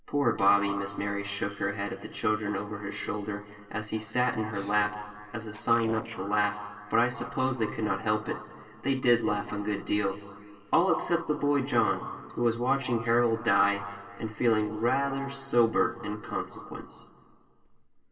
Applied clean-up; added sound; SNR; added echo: neural separator model SepFormer DNS4.